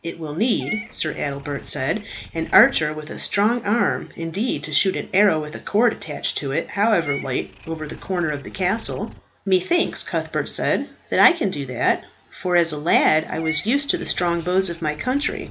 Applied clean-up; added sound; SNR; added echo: none; Meow / Purr; 19 dB; none.